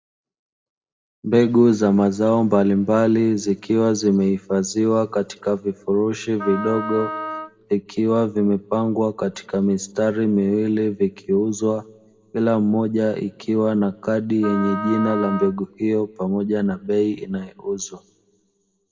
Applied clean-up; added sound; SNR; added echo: none; Wind instrument, woodwind instrument; 10 dB; reverberation time 1.1 s.